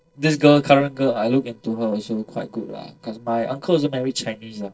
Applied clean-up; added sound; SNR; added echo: neural separator model SepFormer DNS4.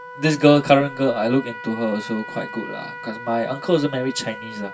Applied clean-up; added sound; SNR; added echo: none; Trumpet; 14 dB; reverberation time 0.2 s.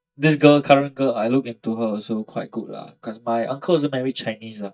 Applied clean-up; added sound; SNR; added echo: neural mask model DeepFilterNet 3.